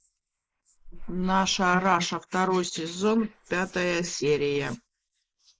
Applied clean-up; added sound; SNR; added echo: neural mask model Resemble Enhance denoiser.